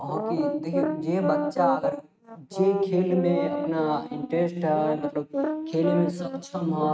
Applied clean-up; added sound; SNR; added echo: neural mask model RNNoise.